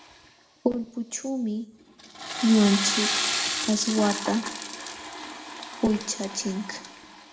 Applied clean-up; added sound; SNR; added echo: none; Toilet flush / Water; 5 dB; reverberation time 0.5 s.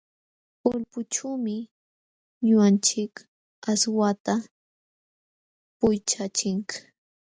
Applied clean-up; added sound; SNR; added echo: none; none; none; none.